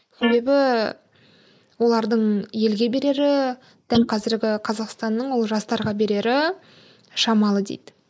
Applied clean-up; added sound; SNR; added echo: neural mask model Resemble Enhance denoiser.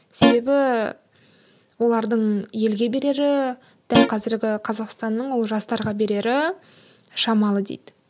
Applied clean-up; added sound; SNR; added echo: none; Guitar; -3 dB; none.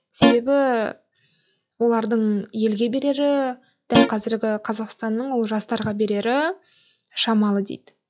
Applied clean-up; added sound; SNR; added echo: classical method log-MMSE.